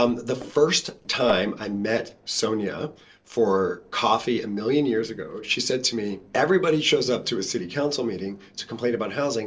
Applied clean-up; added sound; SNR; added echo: neural separator model SepFormer DNS4.